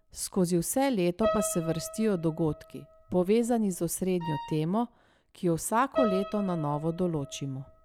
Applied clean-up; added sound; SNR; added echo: none; Piano + Wind instrument, woodwind instrument; 10 dB; none.